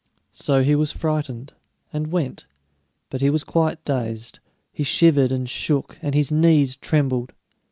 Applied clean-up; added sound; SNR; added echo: none; none; none; none.